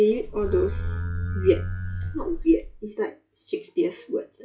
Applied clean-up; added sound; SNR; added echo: classical method log-MMSE.